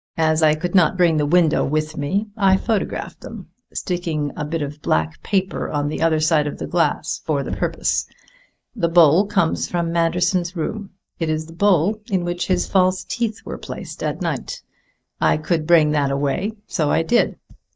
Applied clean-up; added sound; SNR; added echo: neural mask model DeepFilterNet 3.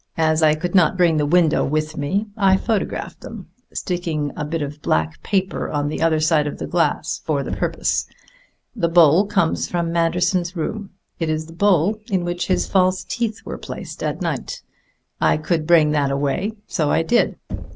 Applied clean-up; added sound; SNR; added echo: none; Knock; 18 dB; none.